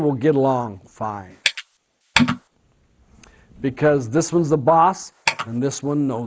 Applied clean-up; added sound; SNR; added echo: neural mask model Resemble Enhance denoiser.